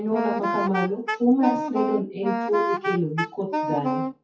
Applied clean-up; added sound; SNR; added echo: classical method WPE with log-MMSE.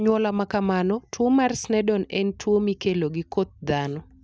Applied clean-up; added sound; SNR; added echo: none; none; none; none.